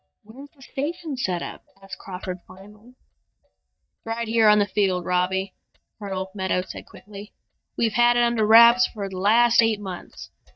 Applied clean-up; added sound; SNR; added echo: neural mask model DeepFilterNet 3.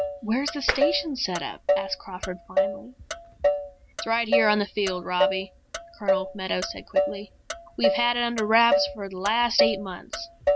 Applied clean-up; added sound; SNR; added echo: none; Motor vehicle (road) + Tap; 0 dB; none.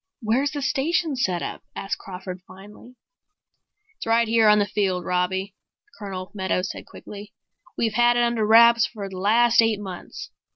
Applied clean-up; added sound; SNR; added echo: none; none; none; none.